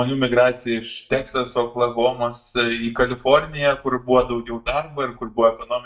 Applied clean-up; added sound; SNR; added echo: neural mask model DeepFilterNet 3.